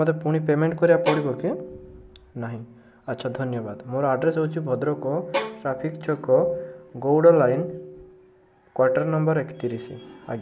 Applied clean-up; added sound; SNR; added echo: none; Bowed string instrument; 10 dB; none.